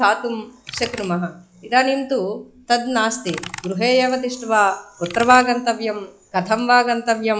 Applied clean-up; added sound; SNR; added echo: classical method log-MMSE.